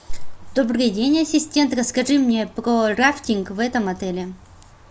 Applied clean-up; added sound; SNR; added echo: none; none; none; none.